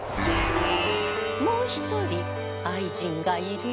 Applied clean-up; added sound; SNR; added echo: none; none; none; none.